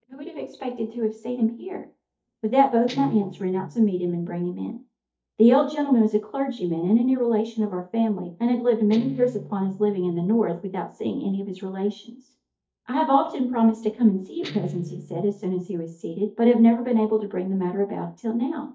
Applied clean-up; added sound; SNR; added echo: neural mask model DeepFilterNet 3.